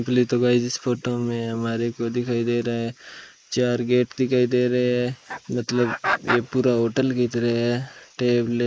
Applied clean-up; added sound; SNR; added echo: neural mask model Resemble Enhance denoiser.